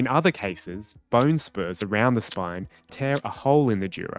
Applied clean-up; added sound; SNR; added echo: neural mask model RNNoise.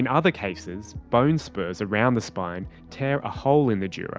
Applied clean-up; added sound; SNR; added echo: none; none; none; none.